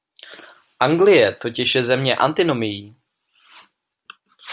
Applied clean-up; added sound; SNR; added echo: none; none; none; none.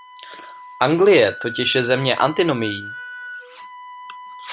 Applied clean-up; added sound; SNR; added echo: none; Wind instrument, woodwind instrument; 14 dB; none.